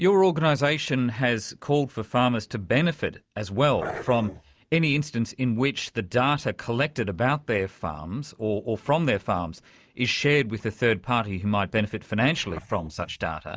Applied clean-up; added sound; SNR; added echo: neural mask model DeepFilterNet 3.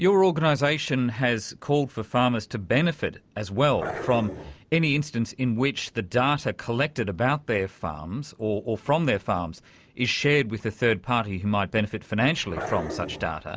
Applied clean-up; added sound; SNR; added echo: none; Growling; 9 dB; none.